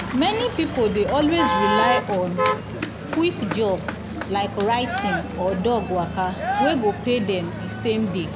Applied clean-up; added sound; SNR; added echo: none; Motor vehicle (road); 3 dB; none.